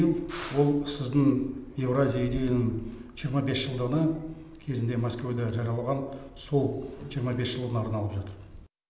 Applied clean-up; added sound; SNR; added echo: none; none; none; none.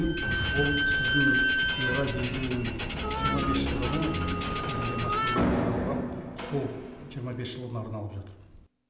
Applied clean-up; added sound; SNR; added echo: none; Harmonica + Squeak / Slam; -4 dB; none.